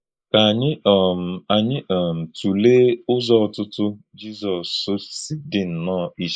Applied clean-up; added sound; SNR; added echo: neural mask model Resemble Enhance denoiser.